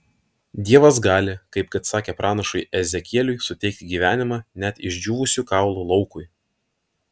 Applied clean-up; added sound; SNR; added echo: none; none; none; none.